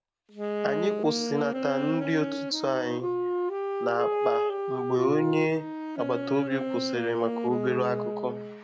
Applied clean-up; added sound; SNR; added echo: none; Wind instrument, woodwind instrument; 1 dB; none.